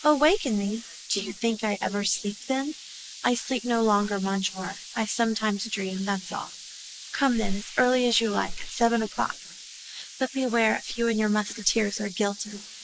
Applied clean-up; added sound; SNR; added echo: neural mask model Resemble Enhance denoiser.